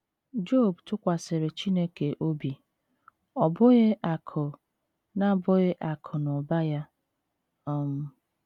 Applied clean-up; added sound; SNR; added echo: none; none; none; none.